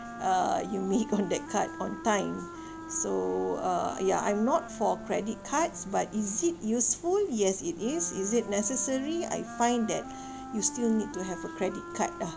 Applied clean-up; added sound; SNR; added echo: none; Wind instrument, woodwind instrument; 13 dB; none.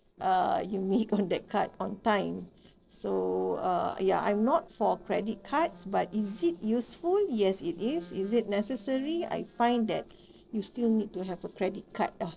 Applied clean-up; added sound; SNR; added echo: neural separator model SepFormer DNS4.